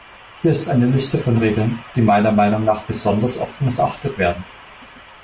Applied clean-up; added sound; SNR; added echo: none; none; none; none.